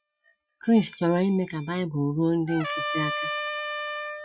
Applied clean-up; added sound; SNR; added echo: classical method Wiener filter.